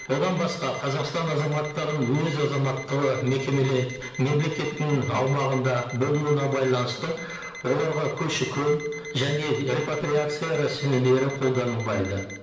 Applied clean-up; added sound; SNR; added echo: none; Alarm; 15 dB; reverberation time 0.8 s.